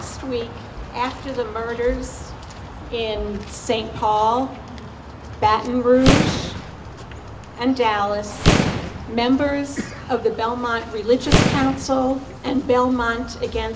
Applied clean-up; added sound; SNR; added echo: none; Boom; 0 dB; none.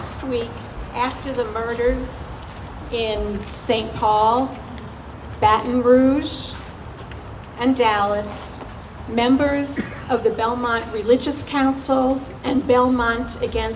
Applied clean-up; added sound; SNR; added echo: none; none; none; none.